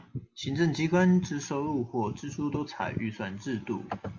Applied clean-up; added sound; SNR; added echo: none; none; none; none.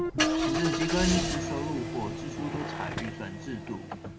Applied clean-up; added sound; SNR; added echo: none; Guitar + Engine starting / Car; -2 dB; none.